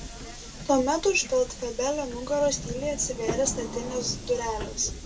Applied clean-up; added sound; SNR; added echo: none; Subway, metro, underground; 9 dB; reverberation time 0.2 s.